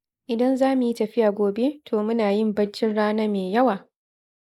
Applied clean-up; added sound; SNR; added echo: neural mask model Resemble Enhance denoiser.